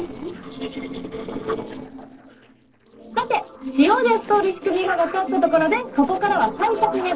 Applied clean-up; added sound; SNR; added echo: neural separator model SepFormer DNS4.